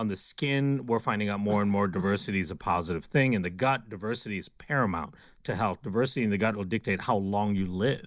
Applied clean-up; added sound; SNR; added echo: none; none; none; none.